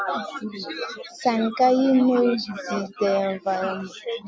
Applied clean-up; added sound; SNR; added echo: none; none; none; none.